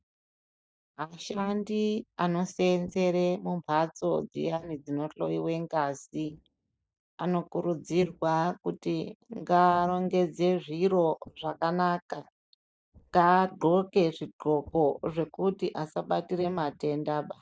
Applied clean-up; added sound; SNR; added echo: neural mask model DeepFilterNet 3.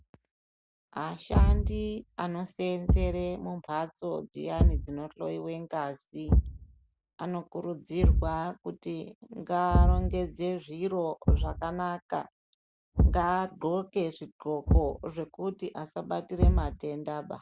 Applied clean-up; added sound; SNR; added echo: none; Thump, thud; -4 dB; none.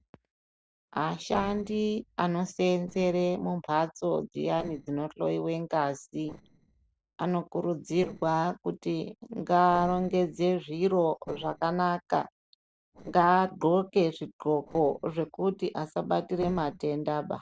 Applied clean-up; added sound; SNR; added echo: neural separator model SepFormer DNS4.